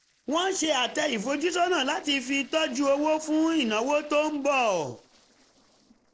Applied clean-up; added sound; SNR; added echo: neural separator model SepFormer DNS4.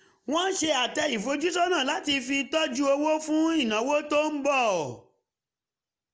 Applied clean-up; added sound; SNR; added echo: none; none; none; none.